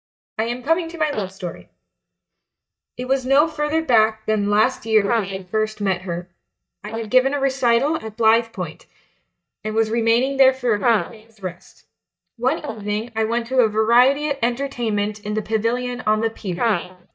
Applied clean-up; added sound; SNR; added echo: neural mask model DeepFilterNet 3.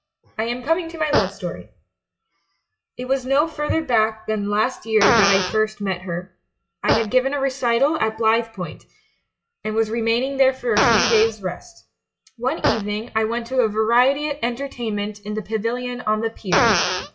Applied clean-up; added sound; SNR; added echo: classical method WPE with log-MMSE.